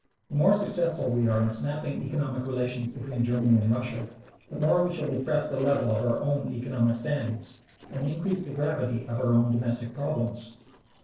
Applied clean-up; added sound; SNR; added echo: neural separator model SepFormer DNS4.